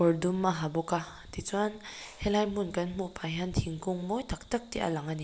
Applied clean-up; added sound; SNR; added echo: none; none; none; none.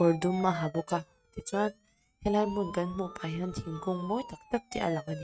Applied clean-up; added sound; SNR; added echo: neural mask model RNNoise.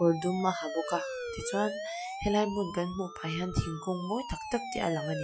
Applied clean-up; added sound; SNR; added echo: classical method Wiener filter.